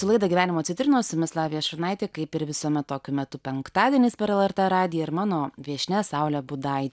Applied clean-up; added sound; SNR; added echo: none; none; none; none.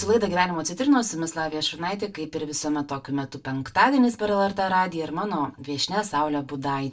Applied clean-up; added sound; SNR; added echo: none; none; none; reverberation time 0.2 s.